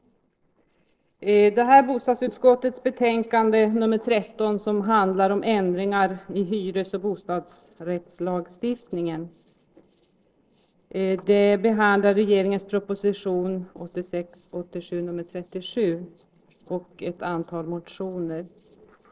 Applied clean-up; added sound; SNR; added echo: neural separator model SepFormer DNS4.